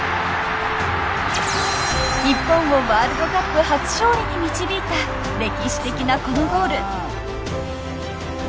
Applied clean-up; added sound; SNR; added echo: none; none; none; none.